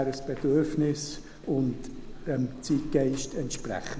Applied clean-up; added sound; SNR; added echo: none; Buzz; 12 dB; none.